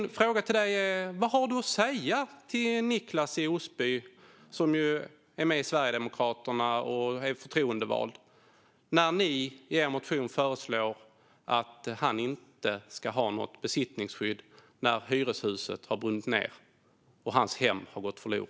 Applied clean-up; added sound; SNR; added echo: none; none; none; none.